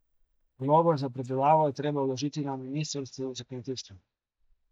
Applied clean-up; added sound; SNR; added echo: neural mask model DeepFilterNet 3.